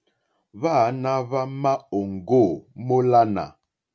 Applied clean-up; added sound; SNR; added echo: none; none; none; none.